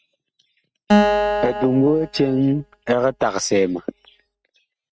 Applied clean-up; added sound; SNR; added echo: neural mask model RNNoise.